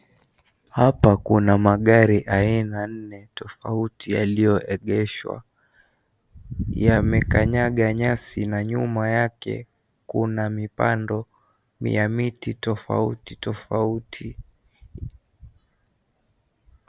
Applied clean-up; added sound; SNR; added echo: none; none; none; none.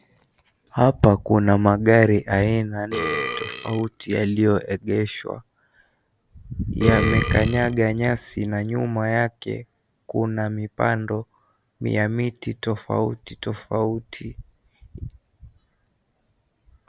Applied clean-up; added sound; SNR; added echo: none; Burping, eructation; 7 dB; none.